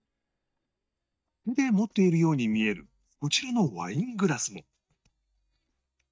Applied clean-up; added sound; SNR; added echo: neural mask model DeepFilterNet 3.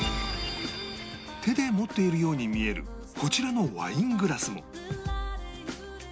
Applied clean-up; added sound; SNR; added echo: none; Guitar; 19 dB; none.